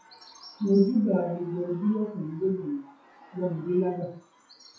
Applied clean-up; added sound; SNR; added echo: classical method WPE with log-MMSE.